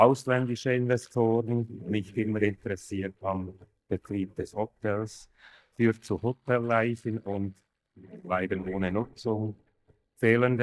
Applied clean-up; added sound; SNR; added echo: neural mask model DeepFilterNet 3.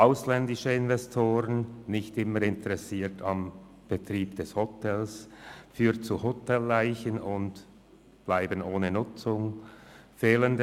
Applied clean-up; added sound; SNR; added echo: none; none; none; none.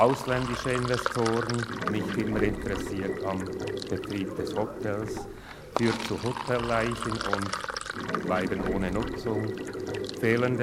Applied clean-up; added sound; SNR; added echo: none; Sink (filling or washing); 3 dB; none.